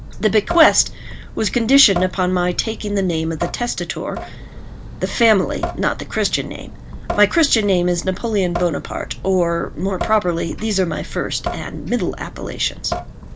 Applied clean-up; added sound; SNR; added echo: none; Drip / Sink (filling or washing) / Water tap, faucet; 10 dB; none.